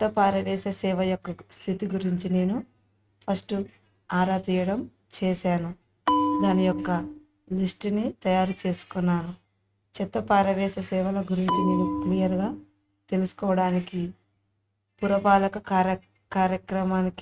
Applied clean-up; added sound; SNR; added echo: neural mask model RNNoise.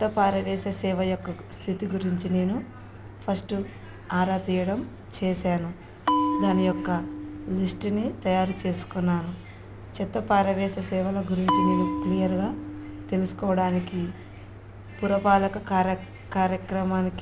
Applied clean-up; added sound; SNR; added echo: none; Bell; 4 dB; none.